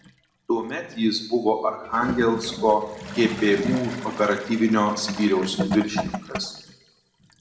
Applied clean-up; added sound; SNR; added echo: none; Toilet flush / Gurgling; 9 dB; reverberation time 0.9 s.